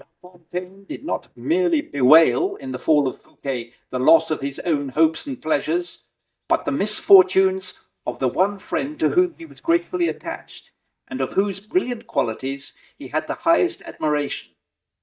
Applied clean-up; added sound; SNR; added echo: neural mask model DeepFilterNet 3.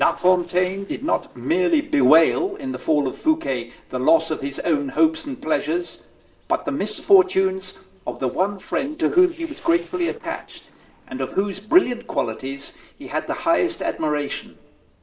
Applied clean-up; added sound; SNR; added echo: neural separator model SepFormer DNS4.